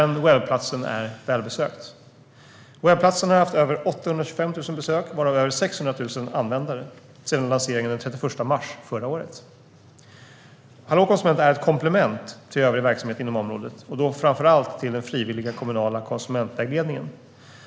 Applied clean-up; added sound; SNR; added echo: none; none; none; none.